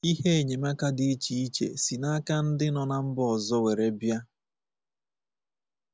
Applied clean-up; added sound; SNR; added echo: none; none; none; none.